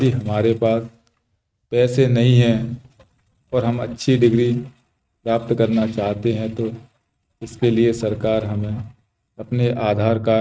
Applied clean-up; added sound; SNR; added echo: neural mask model RNNoise.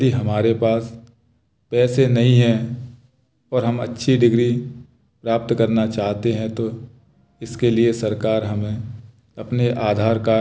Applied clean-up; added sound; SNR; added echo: none; none; none; none.